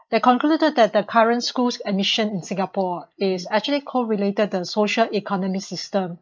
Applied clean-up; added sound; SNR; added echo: neural mask model Resemble Enhance denoiser.